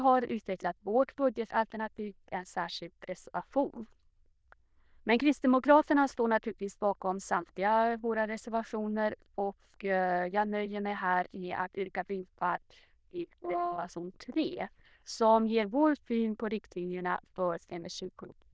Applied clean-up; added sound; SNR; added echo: neural diffusion model UNIVERSE++.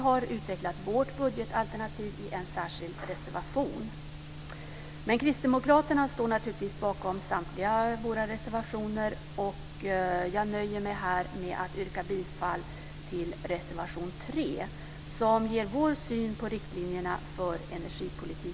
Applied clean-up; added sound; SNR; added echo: none; none; none; none.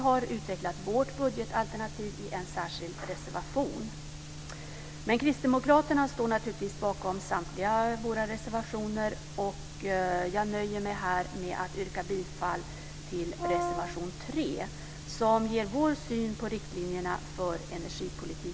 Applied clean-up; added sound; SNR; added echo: none; Brass instrument; 4 dB; none.